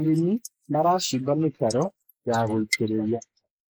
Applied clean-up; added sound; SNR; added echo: neural mask model Resemble Enhance denoiser.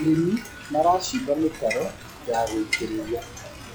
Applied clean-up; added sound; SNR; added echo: classical method log-MMSE.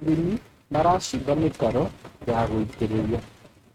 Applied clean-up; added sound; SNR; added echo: neural mask model RNNoise.